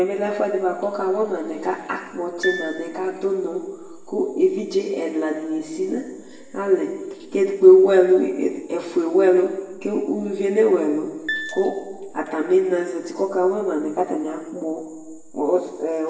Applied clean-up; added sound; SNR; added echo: none; Piano; 11 dB; reverberation time 1.1 s.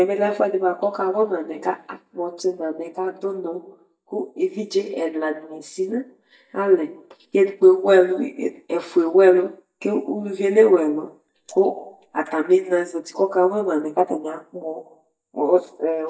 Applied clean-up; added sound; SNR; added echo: neural mask model DeepFilterNet 3.